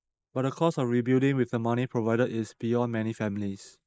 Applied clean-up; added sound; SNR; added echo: neural mask model Resemble Enhance denoiser.